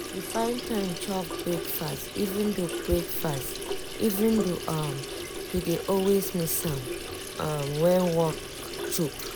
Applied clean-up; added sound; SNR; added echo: none; Sink (filling or washing) / Water tap, faucet; 7 dB; none.